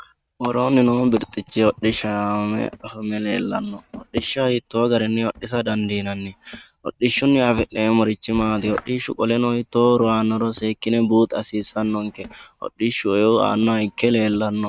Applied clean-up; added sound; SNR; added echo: neural mask model RNNoise.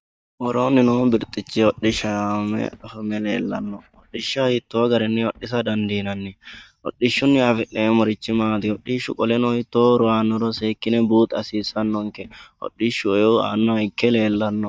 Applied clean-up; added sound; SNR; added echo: neural mask model DeepFilterNet 3.